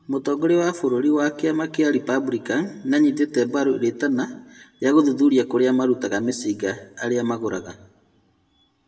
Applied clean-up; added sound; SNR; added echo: none; none; none; reverberation time 0.6 s.